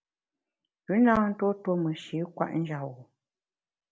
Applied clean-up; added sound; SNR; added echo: none; none; none; none.